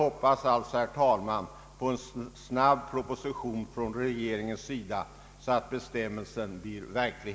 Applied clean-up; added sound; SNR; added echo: none; none; none; none.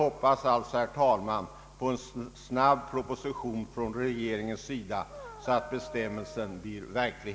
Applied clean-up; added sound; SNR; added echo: none; Dog; 14 dB; none.